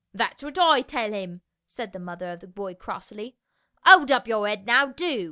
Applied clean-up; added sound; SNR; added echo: none; none; none; none.